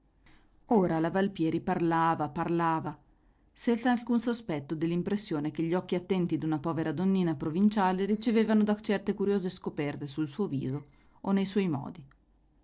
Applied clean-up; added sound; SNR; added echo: neural separator model SepFormer DNS4.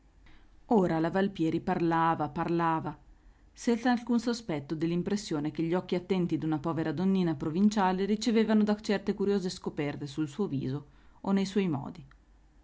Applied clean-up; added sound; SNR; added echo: none; none; none; none.